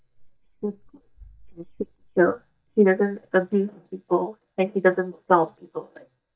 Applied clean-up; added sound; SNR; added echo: neural mask model DeepFilterNet 3.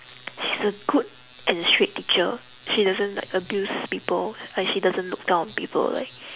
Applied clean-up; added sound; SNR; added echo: none; none; none; none.